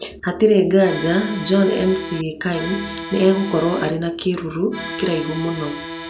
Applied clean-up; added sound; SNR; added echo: none; Accordion; 10 dB; none.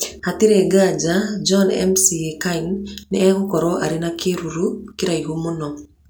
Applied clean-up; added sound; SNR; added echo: none; none; none; none.